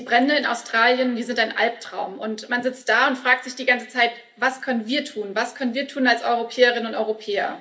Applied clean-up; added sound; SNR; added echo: none; none; none; reverberation time 0.3 s.